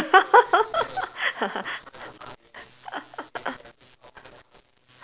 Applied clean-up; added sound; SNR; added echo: none; none; none; none.